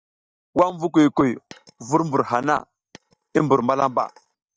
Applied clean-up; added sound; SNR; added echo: neural mask model DeepFilterNet 3.